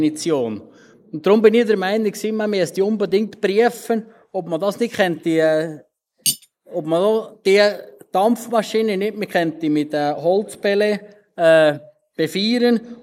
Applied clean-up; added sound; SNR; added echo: neural mask model Resemble Enhance denoiser.